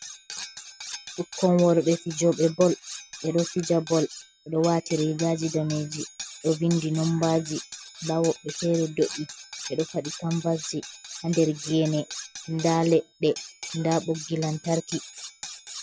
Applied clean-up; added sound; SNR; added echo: none; Cutlery, silverware; 13 dB; none.